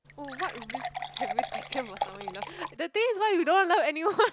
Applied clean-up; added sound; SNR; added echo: none; Fill (with liquid) / Water; 6 dB; none.